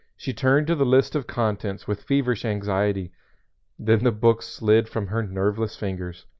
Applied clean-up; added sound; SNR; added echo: none; none; none; none.